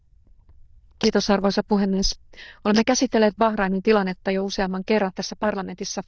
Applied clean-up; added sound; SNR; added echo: neural diffusion model UNIVERSE++.